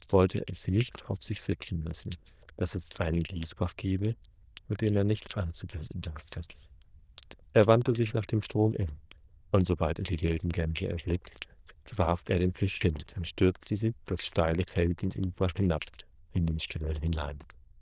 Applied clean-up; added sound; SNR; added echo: neural diffusion model UNIVERSE++.